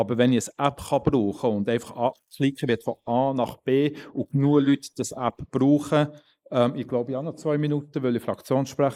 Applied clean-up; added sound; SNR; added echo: neural mask model Resemble Enhance denoiser.